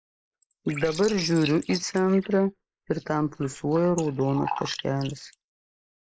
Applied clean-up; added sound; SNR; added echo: neural mask model Resemble Enhance denoiser.